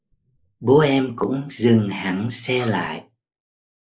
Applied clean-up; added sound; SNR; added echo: neural mask model Resemble Enhance denoiser.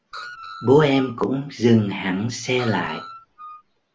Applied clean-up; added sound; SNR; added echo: none; Screech; 17 dB; none.